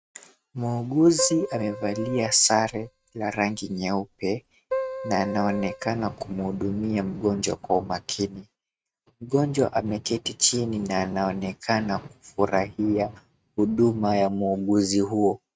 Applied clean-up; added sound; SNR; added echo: neural mask model RNNoise.